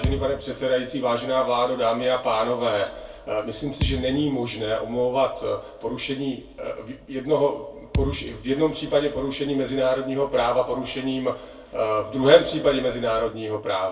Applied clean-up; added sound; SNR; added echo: none; Thump, thud; 7 dB; reverberation time 0.2 s.